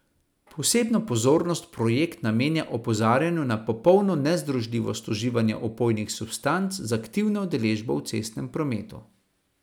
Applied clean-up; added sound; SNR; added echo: none; none; none; none.